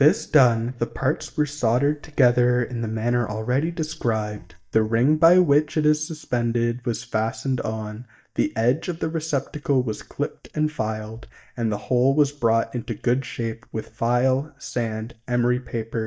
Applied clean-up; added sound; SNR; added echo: neural mask model DeepFilterNet 3.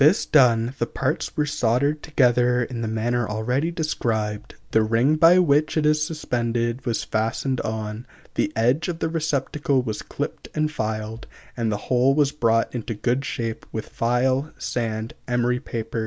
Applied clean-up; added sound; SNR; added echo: none; none; none; none.